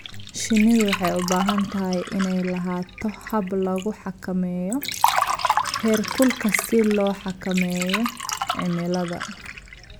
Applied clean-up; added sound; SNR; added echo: none; Liquid; 5 dB; none.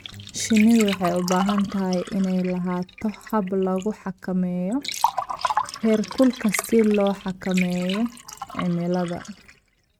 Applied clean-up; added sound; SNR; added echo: neural mask model RNNoise.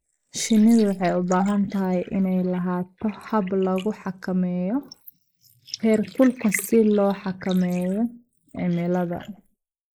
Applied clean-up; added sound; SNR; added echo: neural mask model Resemble Enhance denoiser.